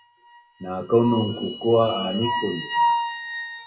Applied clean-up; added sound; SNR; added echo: classical method WPE with log-MMSE.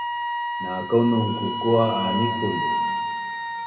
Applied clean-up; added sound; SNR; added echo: none; Wind instrument, woodwind instrument; 2 dB; reverberation time 1.7 s.